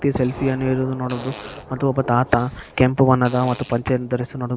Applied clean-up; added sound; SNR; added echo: none; Thunder / Rain + Fart; 17 dB; none.